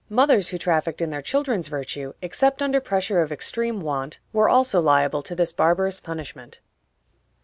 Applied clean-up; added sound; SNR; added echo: none; none; none; none.